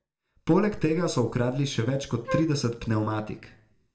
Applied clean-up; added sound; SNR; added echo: none; Wind instrument, woodwind instrument; 7 dB; reverberation time 0.4 s.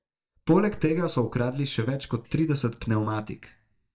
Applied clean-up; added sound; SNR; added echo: neural mask model DeepFilterNet 3.